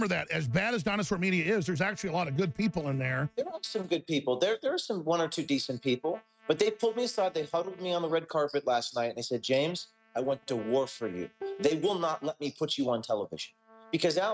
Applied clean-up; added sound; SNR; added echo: neural mask model RNNoise.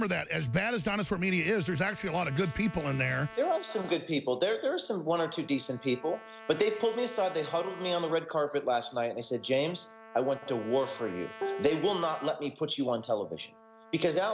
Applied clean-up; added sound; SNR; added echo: none; Trumpet; 19 dB; none.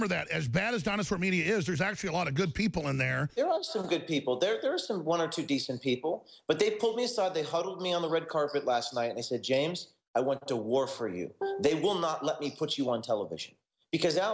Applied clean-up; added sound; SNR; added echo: none; none; none; none.